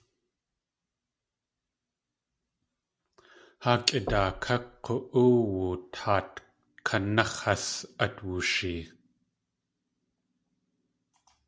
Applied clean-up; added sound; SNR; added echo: none; Knock; 12 dB; none.